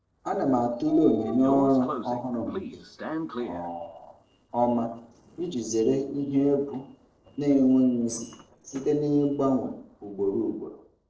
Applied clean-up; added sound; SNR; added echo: neural separator model SepFormer DNS4.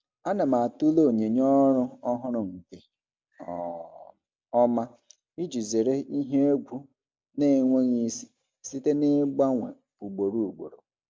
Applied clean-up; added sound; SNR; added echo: none; none; none; none.